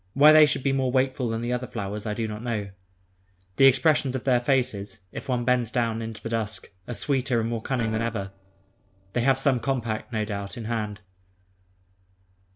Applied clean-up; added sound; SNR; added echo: neural separator model SepFormer DNS4.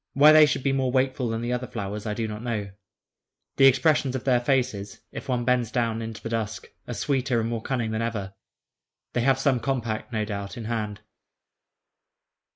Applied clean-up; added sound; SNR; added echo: neural mask model Resemble Enhance denoiser.